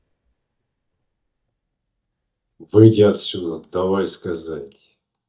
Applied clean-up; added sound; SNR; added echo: neural mask model DeepFilterNet 3.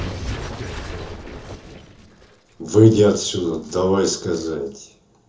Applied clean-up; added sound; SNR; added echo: neural separator model SepFormer DNS4.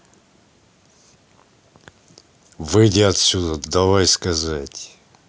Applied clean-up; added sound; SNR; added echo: none; none; none; none.